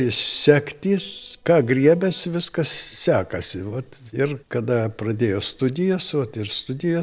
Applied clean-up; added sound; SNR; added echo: neural separator model SepFormer DNS4.